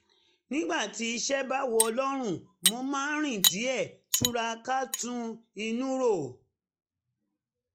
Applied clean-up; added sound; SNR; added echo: classical method log-MMSE.